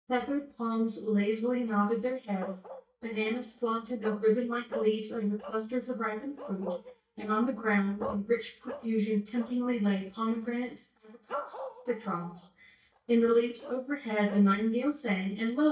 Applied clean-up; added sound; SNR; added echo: neural mask model DeepFilterNet 3.